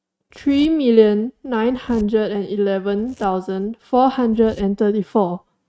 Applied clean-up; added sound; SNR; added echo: neural mask model RNNoise.